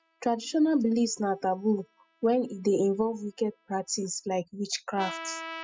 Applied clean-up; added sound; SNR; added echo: classical method spectral subtraction.